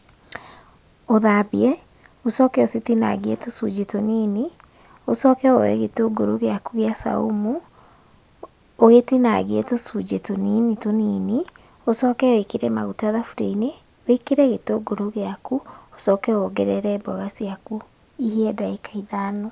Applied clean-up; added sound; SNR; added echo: none; none; none; none.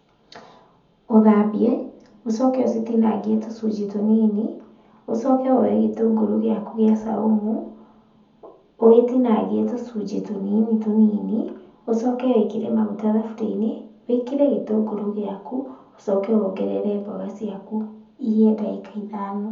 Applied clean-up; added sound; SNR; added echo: none; none; none; reverberation time 0.7 s.